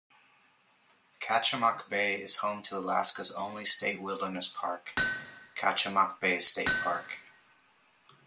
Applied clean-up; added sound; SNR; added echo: none; Hammer; 7 dB; none.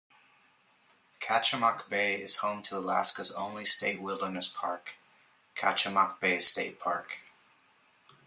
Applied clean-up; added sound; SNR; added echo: none; none; none; none.